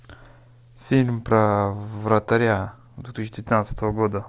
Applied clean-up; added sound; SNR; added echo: none; none; none; none.